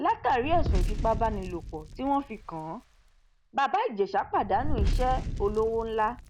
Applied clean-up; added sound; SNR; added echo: none; Fire; 3 dB; none.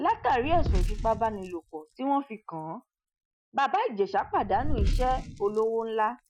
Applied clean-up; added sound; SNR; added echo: classical method Wiener filter.